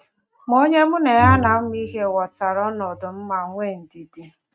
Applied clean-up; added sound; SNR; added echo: neural mask model RNNoise.